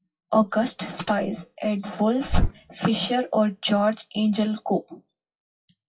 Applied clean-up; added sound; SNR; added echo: classical method WPE with log-MMSE.